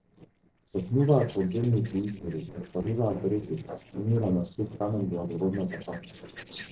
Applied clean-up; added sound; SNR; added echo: neural separator model SepFormer DNS4.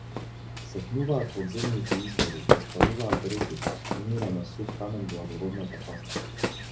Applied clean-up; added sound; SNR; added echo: none; Run; -3 dB; reverberation time 0.4 s.